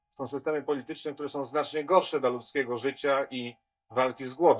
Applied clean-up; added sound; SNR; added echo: neural mask model DeepFilterNet 3.